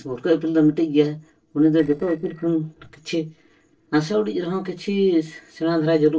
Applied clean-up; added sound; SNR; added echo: neural separator model SepFormer DNS4.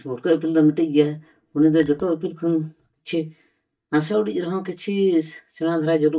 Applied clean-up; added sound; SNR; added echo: neural mask model DeepFilterNet 3.